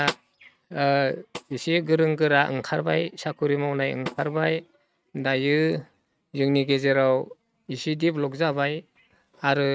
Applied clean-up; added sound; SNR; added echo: neural mask model RNNoise.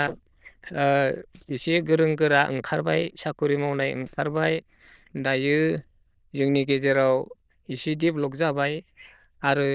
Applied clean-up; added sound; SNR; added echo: neural diffusion model UNIVERSE++.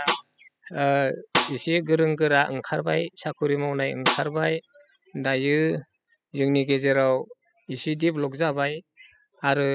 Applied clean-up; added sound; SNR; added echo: classical method spectral subtraction.